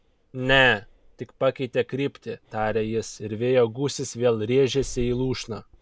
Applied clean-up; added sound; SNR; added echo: none; Breathing; 17 dB; none.